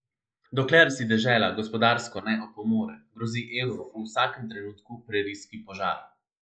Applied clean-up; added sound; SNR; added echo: neural mask model Resemble Enhance denoiser.